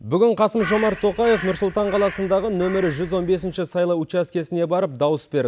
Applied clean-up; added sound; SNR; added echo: none; Crow; 13 dB; none.